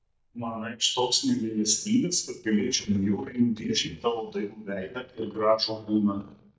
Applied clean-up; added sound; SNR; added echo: neural mask model DeepFilterNet 3.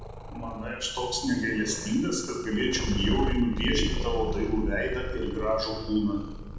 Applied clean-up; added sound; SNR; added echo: none; Purr; 4 dB; reverberation time 1.0 s.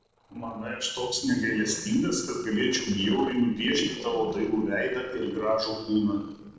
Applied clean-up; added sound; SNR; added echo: neural separator model SepFormer DNS4.